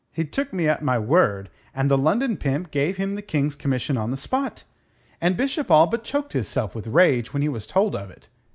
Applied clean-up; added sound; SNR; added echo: none; none; none; none.